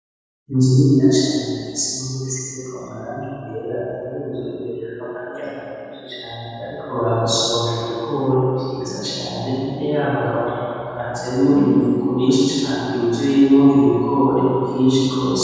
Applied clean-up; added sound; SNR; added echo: none; none; none; reverberation time 2.1 s.